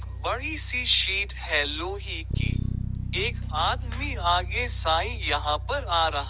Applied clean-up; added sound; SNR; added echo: none; Bass guitar; 3 dB; none.